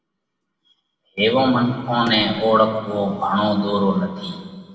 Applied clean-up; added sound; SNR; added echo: none; none; none; reverberation time 1.7 s.